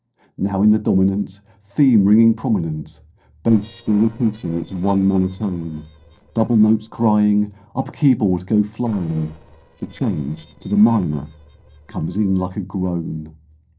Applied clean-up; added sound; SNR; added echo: neural separator model SepFormer DNS4.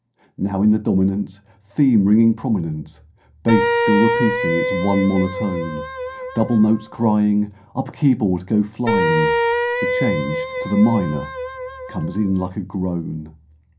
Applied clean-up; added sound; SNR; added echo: none; Wind instrument, woodwind instrument; 2 dB; reverberation time 0.3 s.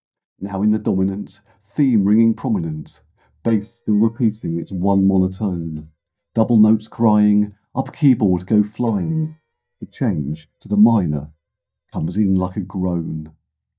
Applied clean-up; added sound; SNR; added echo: neural mask model DeepFilterNet 3.